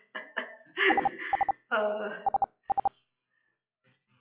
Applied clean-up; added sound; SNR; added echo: classical method WPE with log-MMSE.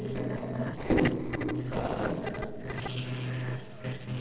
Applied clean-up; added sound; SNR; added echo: neural separator model SepFormer DNS4.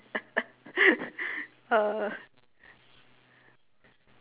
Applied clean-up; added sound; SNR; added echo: none; none; none; none.